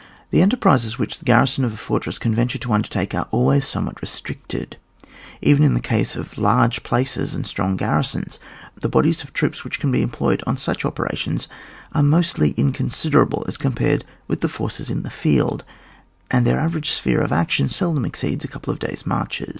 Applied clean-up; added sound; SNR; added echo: none; none; none; none.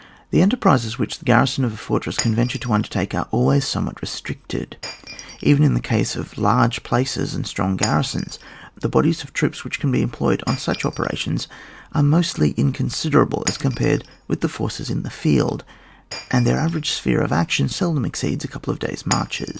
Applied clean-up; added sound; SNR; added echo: none; Shatter; 18 dB; none.